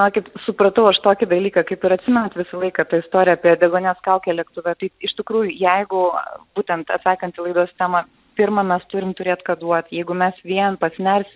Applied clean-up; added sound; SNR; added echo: none; none; none; none.